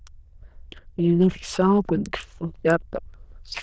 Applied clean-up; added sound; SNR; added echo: neural diffusion model UNIVERSE++.